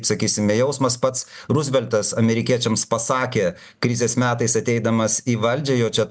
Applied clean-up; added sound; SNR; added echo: none; none; none; none.